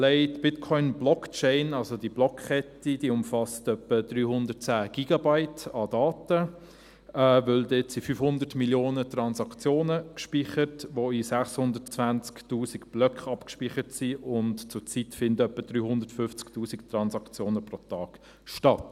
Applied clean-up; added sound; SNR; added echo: none; none; none; none.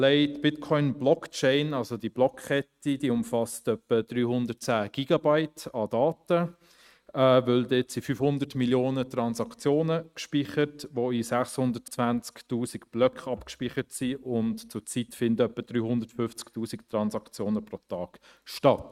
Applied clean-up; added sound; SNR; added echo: neural mask model RNNoise.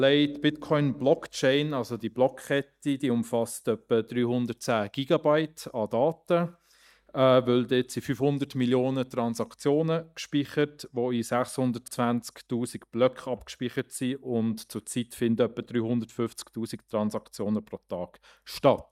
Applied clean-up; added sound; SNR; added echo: neural mask model DeepFilterNet 3.